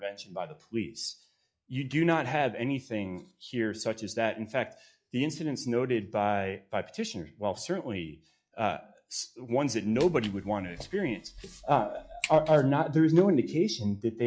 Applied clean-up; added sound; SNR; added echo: classical method log-MMSE.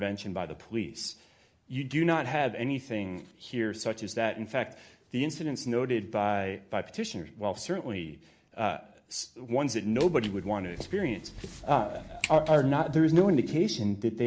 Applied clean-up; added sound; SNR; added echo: none; Walk, footsteps; 14 dB; none.